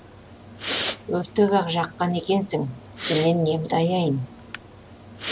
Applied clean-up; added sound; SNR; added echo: none; Respiratory sounds; 11 dB; none.